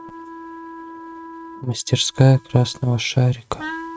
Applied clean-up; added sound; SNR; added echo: neural mask model RNNoise.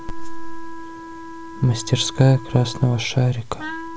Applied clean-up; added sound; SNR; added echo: none; Wind instrument, woodwind instrument; 15 dB; none.